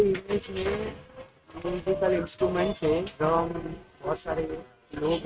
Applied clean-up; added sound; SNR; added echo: neural mask model RNNoise.